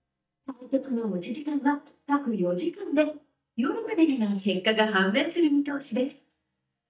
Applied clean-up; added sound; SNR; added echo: neural mask model DeepFilterNet 3.